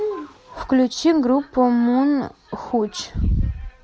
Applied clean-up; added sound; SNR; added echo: none; none; none; none.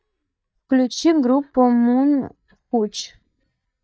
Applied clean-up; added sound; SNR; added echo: neural mask model DeepFilterNet 3.